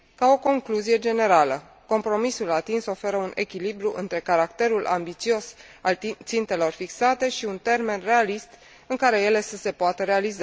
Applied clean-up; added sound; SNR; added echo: none; none; none; none.